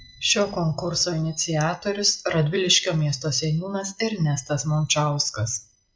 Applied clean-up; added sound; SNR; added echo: none; none; none; none.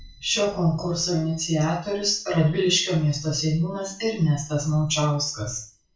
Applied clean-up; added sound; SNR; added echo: none; none; none; reverberation time 0.3 s.